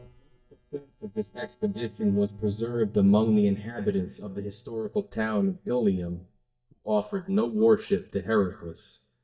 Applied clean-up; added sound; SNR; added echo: neural mask model DeepFilterNet 3.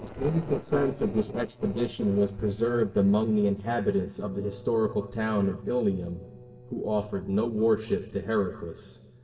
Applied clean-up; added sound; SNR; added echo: neural separator model SepFormer DNS4.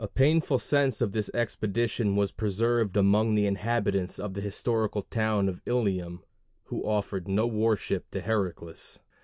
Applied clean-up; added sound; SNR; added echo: none; none; none; none.